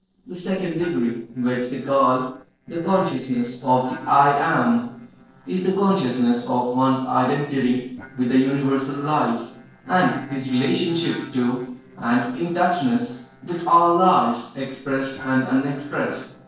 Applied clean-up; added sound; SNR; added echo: neural separator model SepFormer DNS4.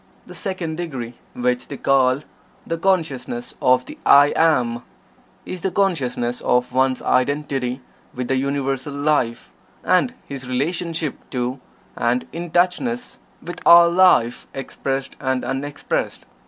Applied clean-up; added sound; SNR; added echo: none; none; none; none.